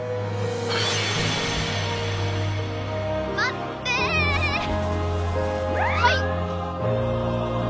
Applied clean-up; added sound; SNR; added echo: none; Splash, splatter; 15 dB; none.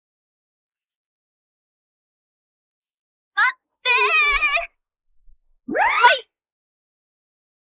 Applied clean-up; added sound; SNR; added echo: neural mask model Resemble Enhance denoiser.